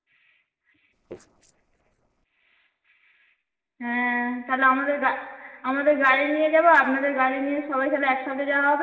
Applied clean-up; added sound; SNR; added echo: neural separator model SepFormer DNS4.